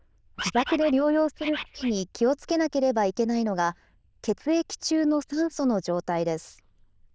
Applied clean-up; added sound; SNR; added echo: neural diffusion model UNIVERSE++.